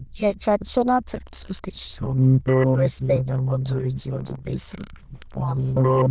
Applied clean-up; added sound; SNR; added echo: neural diffusion model UNIVERSE++.